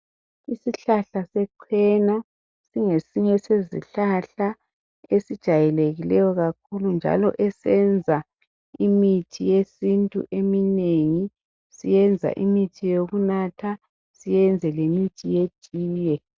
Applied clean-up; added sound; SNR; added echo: none; none; none; none.